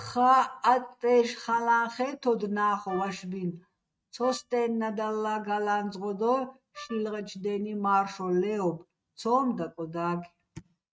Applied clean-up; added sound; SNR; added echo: neural mask model RNNoise.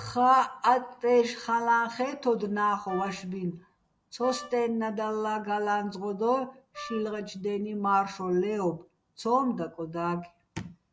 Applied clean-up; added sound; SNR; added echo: none; Wind instrument, woodwind instrument; 16 dB; none.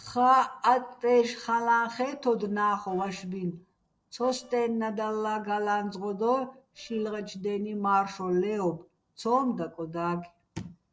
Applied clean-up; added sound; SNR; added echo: neural separator model SepFormer DNS4.